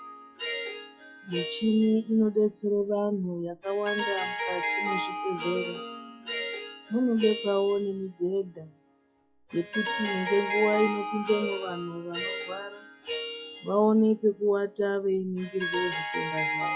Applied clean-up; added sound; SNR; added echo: classical method log-MMSE.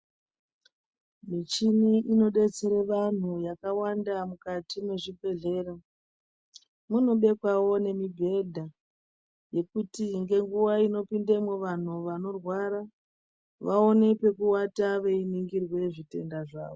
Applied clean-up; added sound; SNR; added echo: none; none; none; none.